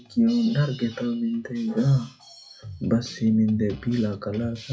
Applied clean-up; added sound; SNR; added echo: classical method WPE with log-MMSE.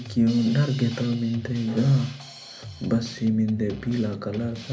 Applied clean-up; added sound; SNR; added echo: none; Drum kit; 17 dB; reverberation time 0.3 s.